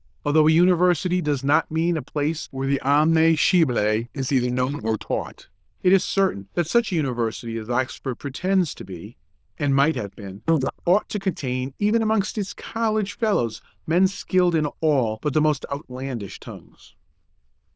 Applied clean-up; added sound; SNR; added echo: neural diffusion model UNIVERSE++.